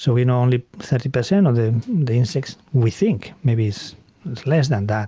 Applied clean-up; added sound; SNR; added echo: none; none; none; none.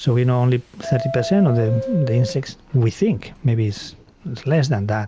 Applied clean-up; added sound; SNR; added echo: none; Subway, metro, underground; 13 dB; none.